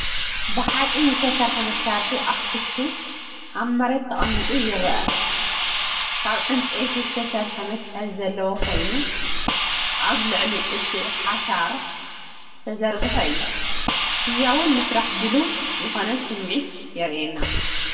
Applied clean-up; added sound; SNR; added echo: none; Hiss; -1 dB; reverberation time 1.9 s.